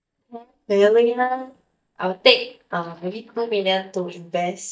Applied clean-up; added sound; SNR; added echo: neural mask model DeepFilterNet 3.